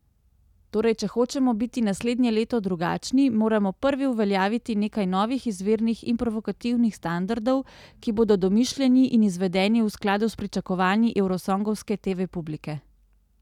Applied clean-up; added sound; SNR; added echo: none; none; none; none.